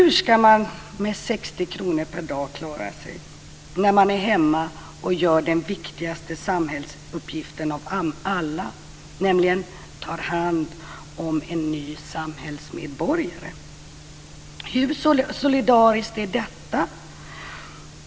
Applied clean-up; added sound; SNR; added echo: none; none; none; none.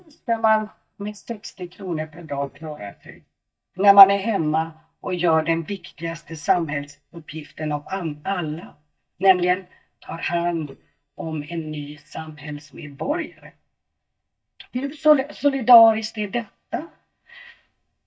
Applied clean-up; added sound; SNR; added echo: neural mask model DeepFilterNet 3.